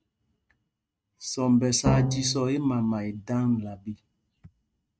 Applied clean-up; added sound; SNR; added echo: neural mask model RNNoise.